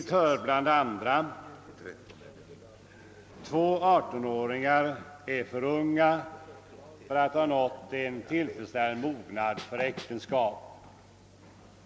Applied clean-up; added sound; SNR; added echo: none; Snare drum; 14 dB; none.